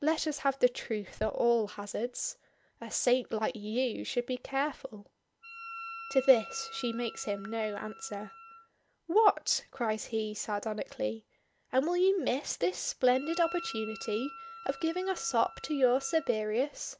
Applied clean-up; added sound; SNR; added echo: none; Wind instrument, woodwind instrument; 15 dB; none.